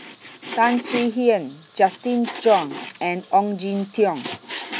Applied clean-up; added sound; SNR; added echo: none; Frying (food); 13 dB; none.